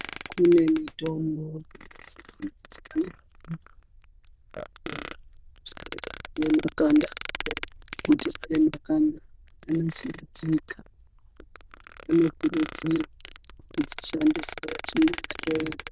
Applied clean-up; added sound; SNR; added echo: neural diffusion model UNIVERSE++.